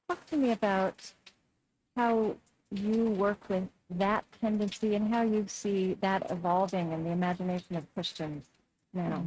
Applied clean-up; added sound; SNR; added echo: neural mask model RNNoise.